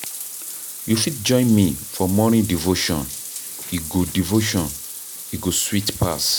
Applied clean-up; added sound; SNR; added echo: none; Bathtub (filling or washing); 11 dB; none.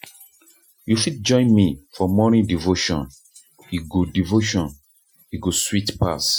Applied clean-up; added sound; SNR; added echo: classical method Wiener filter.